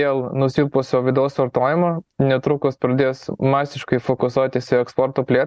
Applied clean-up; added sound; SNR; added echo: none; none; none; none.